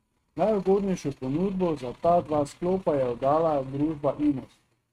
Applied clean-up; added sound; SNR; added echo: neural mask model RNNoise.